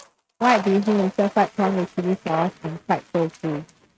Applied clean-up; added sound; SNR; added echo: neural mask model RNNoise.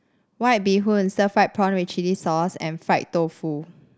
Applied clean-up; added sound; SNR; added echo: none; none; none; none.